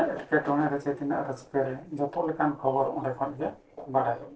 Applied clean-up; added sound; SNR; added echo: neural separator model SepFormer DNS4.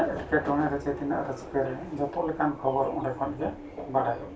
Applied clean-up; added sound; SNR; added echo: none; Subway, metro, underground; 11 dB; reverberation time 0.2 s.